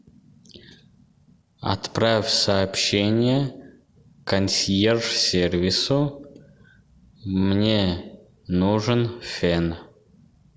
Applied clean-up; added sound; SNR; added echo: none; none; none; none.